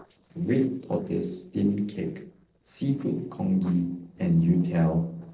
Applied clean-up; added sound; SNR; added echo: neural separator model SepFormer DNS4.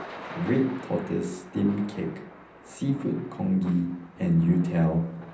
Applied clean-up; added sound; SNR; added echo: none; Thunder / Rain; 17 dB; reverberation time 0.6 s.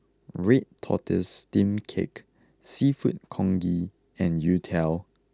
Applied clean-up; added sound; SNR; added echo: none; none; none; none.